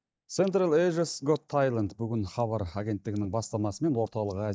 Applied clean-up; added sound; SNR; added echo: neural mask model DeepFilterNet 3.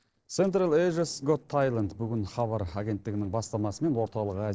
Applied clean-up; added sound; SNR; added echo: neural separator model SepFormer DNS4.